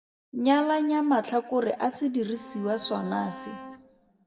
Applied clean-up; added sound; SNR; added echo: none; Bowed string instrument; 16 dB; reverberation time 1.3 s.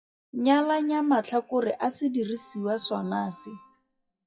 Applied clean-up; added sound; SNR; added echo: classical method WPE with log-MMSE.